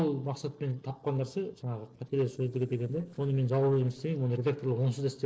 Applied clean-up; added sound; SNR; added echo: neural separator model SepFormer DNS4.